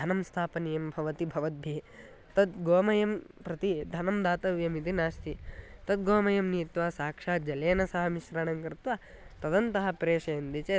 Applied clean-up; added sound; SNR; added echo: none; none; none; none.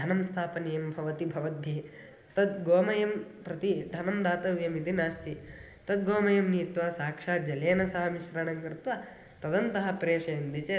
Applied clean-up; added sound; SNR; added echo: none; none; none; reverberation time 0.8 s.